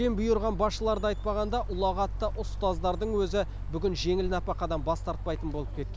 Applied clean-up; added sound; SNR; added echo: none; Mechanical fan; 4 dB; none.